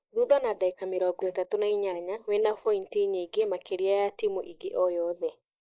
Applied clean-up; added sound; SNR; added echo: neural mask model Resemble Enhance denoiser.